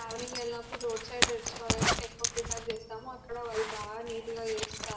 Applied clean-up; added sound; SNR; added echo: none; Zipper (clothing); -2 dB; reverberation time 0.8 s.